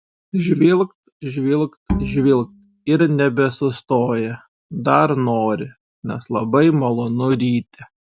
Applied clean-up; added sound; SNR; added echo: none; Bowed string instrument; 8 dB; none.